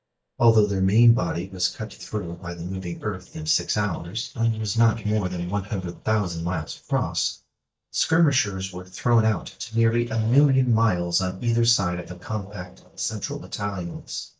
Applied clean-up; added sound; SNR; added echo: neural mask model DeepFilterNet 3.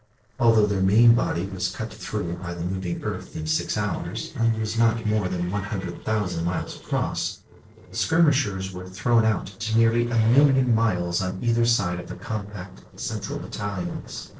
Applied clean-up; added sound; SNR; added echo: neural separator model SepFormer DNS4.